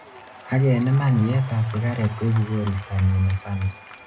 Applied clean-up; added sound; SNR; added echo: none; Applause / Crowd / Cheering; 18 dB; reverberation time 0.2 s.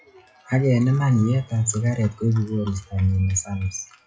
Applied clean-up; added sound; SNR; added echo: classical method WPE with log-MMSE.